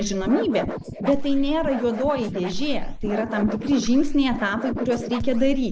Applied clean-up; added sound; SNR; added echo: neural mask model Resemble Enhance denoiser.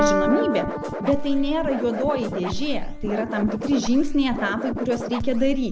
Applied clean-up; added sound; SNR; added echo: none; Piano + Scratching (performance technique); 2 dB; none.